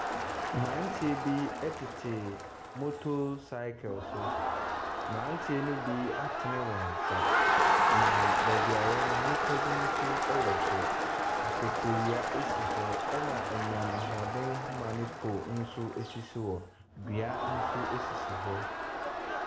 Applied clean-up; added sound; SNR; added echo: none; Crowd; -4 dB; reverberation time 1.0 s.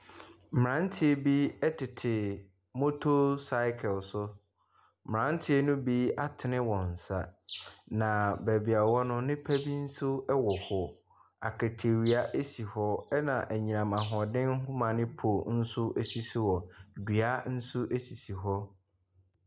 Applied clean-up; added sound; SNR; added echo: none; none; none; none.